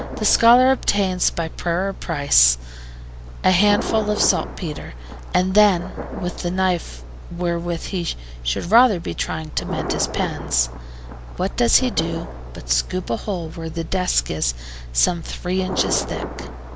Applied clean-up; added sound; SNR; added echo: none; Thunder; 12 dB; none.